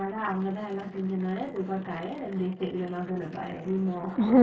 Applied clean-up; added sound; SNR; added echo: neural mask model Resemble Enhance denoiser.